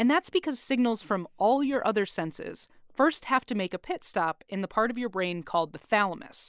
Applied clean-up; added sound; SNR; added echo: neural mask model Resemble Enhance denoiser.